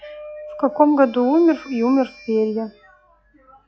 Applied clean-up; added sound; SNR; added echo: classical method log-MMSE.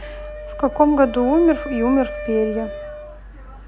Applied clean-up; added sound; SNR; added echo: none; Wind instrument, woodwind instrument; 12 dB; none.